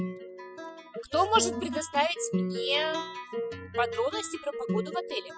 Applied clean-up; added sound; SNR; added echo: classical method spectral subtraction.